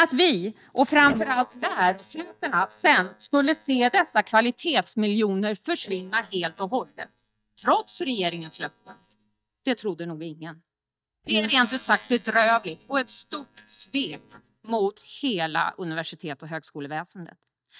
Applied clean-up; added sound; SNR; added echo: neural mask model DeepFilterNet 3.